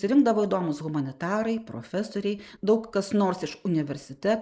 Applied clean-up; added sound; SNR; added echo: neural mask model Resemble Enhance denoiser.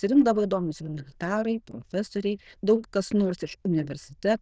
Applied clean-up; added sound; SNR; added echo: neural diffusion model UNIVERSE++.